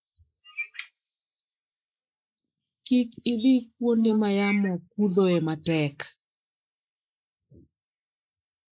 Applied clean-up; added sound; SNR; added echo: neural mask model Resemble Enhance denoiser.